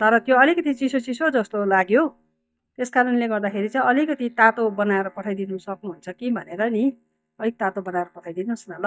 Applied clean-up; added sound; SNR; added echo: neural mask model DeepFilterNet 3.